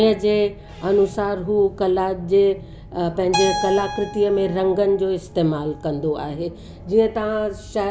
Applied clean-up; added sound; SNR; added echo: none; Keyboard (musical); 13 dB; none.